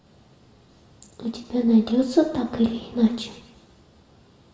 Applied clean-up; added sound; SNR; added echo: none; none; none; reverberation time 0.7 s.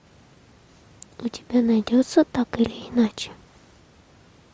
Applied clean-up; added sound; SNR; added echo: none; none; none; none.